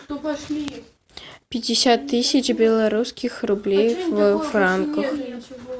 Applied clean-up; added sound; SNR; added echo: none; none; none; none.